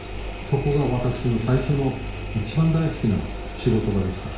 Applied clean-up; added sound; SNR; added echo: none; Engine; 8 dB; reverberation time 0.6 s.